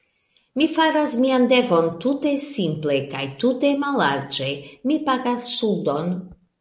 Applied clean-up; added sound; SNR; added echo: none; none; none; none.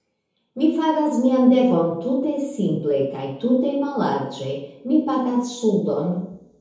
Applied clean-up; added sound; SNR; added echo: none; none; none; reverberation time 0.8 s.